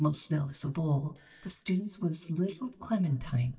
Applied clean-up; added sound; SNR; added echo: neural mask model DeepFilterNet 3.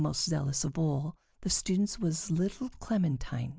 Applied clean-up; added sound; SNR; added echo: none; none; none; none.